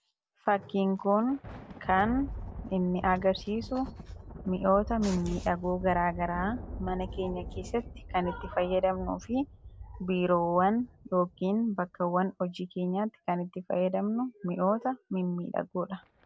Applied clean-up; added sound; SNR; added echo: none; Thunder; 14 dB; none.